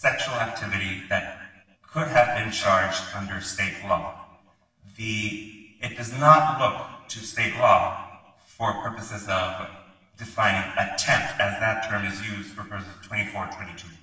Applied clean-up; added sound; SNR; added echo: none; none; none; reverberation time 1.0 s.